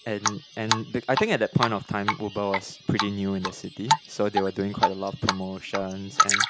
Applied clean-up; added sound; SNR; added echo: none; Drip; 1 dB; none.